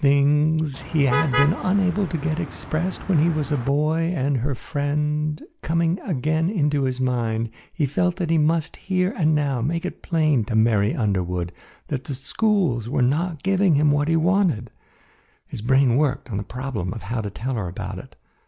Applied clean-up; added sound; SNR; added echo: none; Motor vehicle (road); 9 dB; none.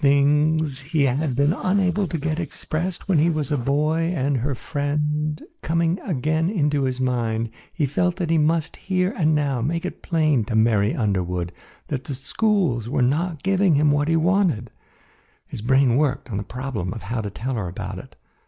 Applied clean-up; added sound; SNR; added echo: neural mask model Resemble Enhance denoiser.